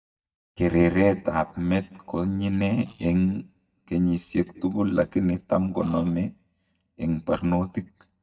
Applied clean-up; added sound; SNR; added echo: neural mask model DeepFilterNet 3.